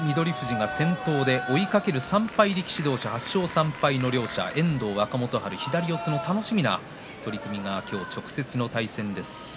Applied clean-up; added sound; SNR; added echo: none; none; none; none.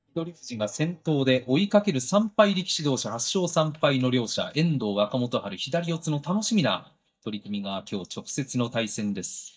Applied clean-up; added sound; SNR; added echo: neural mask model DeepFilterNet 3.